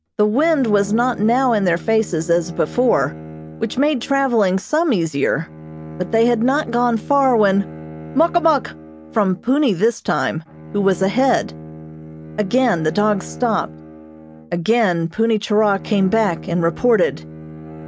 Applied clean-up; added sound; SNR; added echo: none; Bowed string instrument; 16 dB; none.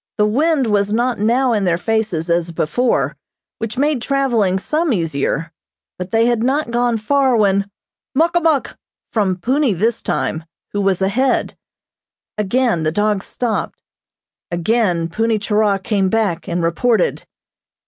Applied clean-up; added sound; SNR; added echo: none; none; none; none.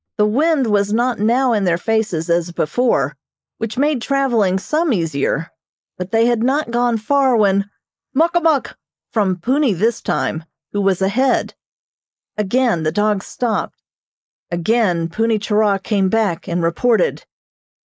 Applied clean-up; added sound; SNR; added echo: neural mask model Resemble Enhance denoiser.